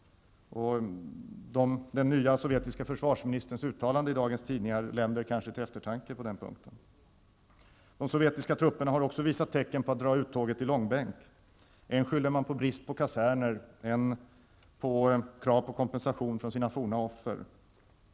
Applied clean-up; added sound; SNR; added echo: none; none; none; none.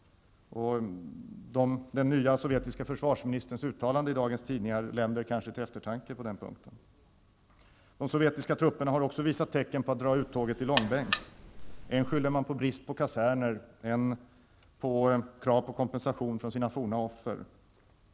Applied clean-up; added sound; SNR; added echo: none; Alarm; 6 dB; none.